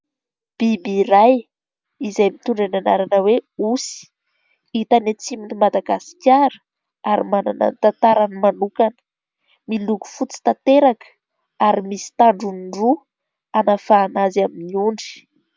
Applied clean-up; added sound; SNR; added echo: none; none; none; none.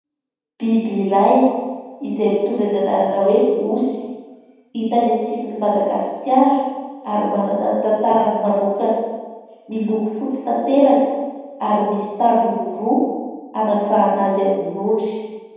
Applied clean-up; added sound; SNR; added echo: none; none; none; reverberation time 1.2 s.